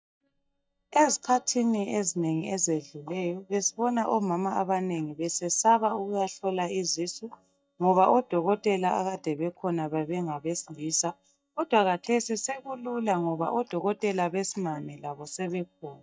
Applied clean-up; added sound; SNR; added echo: neural mask model DeepFilterNet 3.